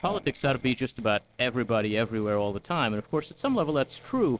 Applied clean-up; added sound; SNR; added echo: neural separator model SepFormer DNS4.